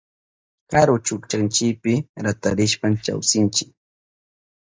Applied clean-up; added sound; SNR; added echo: neural mask model DeepFilterNet 3.